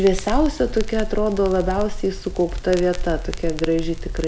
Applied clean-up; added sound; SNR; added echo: none; Crackle; 4 dB; none.